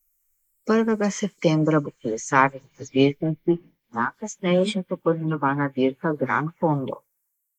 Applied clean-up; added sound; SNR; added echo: neural mask model Resemble Enhance denoiser.